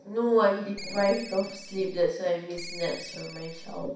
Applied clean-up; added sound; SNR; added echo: none; Ringtone; 13 dB; reverberation time 0.6 s.